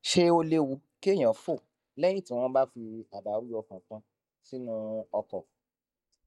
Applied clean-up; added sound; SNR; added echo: neural mask model DeepFilterNet 3.